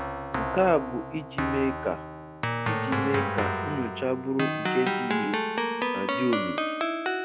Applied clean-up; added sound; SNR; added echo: none; Keyboard (musical); 0 dB; none.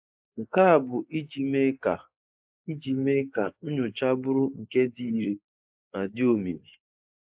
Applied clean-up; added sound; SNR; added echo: neural mask model Resemble Enhance denoiser.